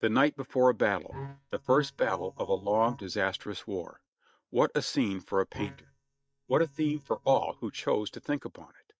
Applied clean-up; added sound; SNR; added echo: neural mask model DeepFilterNet 3.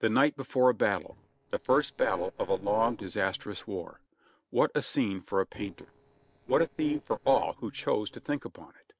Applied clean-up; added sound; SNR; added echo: neural separator model SepFormer DNS4.